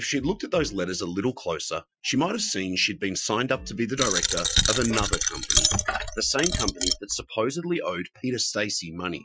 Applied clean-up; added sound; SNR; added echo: classical method Wiener filter.